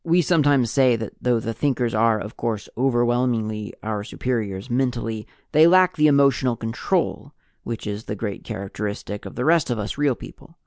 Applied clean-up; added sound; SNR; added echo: none; none; none; none.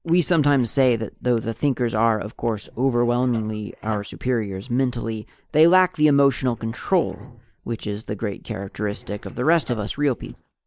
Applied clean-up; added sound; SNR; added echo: neural mask model Resemble Enhance denoiser.